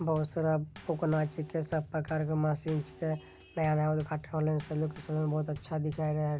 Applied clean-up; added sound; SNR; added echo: none; Bass drum / Snare drum / Drum kit; 19 dB; none.